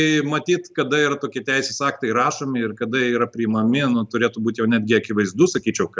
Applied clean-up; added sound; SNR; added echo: none; none; none; none.